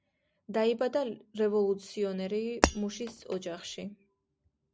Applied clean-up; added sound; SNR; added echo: none; Shatter; 0 dB; none.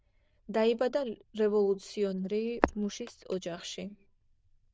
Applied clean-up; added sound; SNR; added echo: neural diffusion model UNIVERSE++.